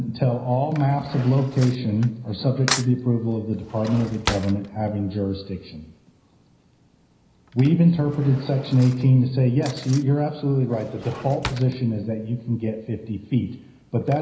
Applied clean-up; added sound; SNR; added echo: none; Cutlery, silverware / Drawer open or close; 15 dB; reverberation time 0.9 s.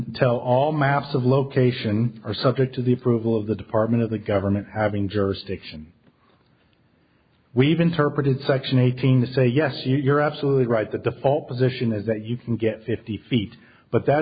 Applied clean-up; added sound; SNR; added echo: none; none; none; none.